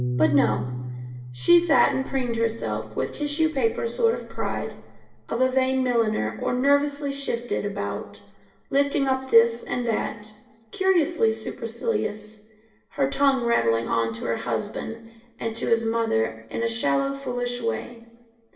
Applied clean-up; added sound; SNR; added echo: none; Piano; 14 dB; reverberation time 0.9 s.